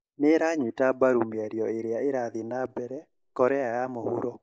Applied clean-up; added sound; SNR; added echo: neural mask model Resemble Enhance denoiser.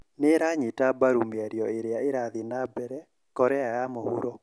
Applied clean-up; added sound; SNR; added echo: none; none; none; none.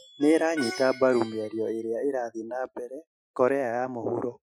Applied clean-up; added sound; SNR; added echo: classical method Wiener filter.